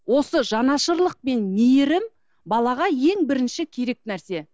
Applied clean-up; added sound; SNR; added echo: none; none; none; none.